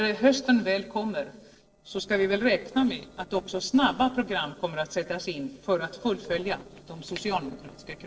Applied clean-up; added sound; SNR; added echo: neural separator model SepFormer DNS4.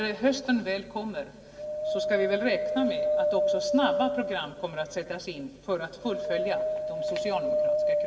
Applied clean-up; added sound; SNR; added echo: none; Wind; -1 dB; reverberation time 2.1 s.